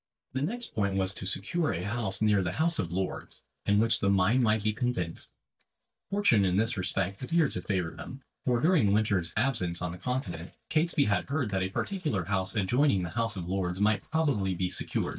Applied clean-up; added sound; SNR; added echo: neural mask model DeepFilterNet 3.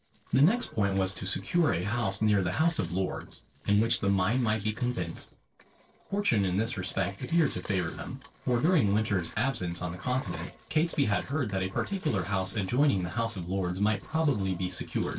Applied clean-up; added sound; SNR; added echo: neural separator model SepFormer DNS4.